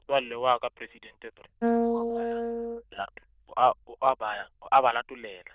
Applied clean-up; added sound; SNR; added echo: neural diffusion model UNIVERSE++.